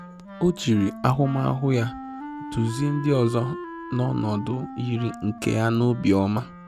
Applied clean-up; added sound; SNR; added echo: none; Wind instrument, woodwind instrument; 13 dB; none.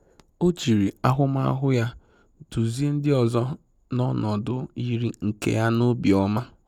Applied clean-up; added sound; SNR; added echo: none; none; none; none.